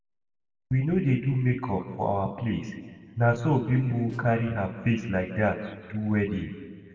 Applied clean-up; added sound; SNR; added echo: neural separator model SepFormer DNS4.